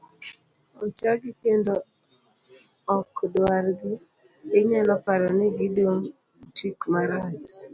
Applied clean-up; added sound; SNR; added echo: none; none; none; none.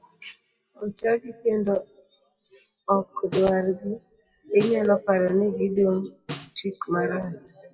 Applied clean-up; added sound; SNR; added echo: classical method WPE with log-MMSE.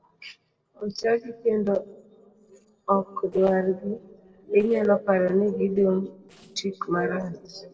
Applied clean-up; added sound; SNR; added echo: neural separator model SepFormer DNS4.